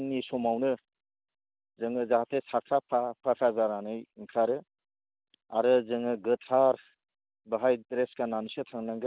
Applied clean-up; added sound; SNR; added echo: none; none; none; none.